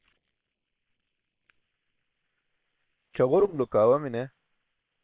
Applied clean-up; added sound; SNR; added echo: neural separator model SepFormer WHAM!.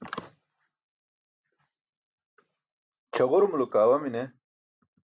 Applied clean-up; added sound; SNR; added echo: none; none; none; none.